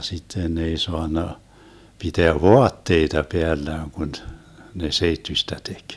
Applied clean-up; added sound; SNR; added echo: none; none; none; none.